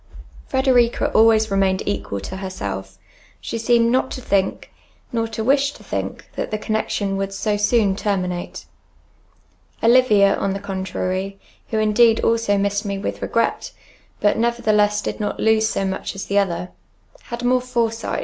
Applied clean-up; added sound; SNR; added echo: none; none; none; none.